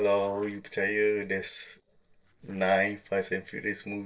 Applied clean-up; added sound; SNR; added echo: neural separator model SepFormer DNS4.